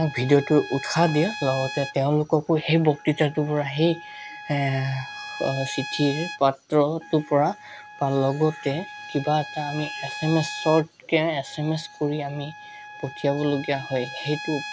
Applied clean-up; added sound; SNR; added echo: none; Trumpet; 14 dB; none.